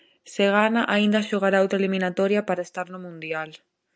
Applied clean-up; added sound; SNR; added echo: none; none; none; none.